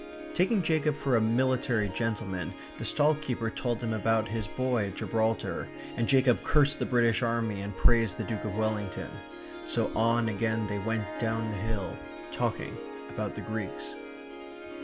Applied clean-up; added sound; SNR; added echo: none; Harp; 12 dB; none.